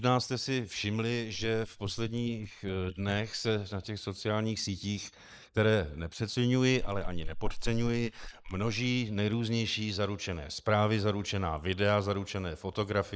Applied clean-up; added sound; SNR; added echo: neural mask model Resemble Enhance denoiser.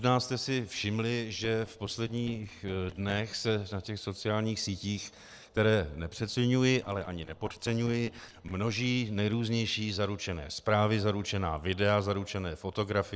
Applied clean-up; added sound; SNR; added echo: neural separator model SepFormer DNS4.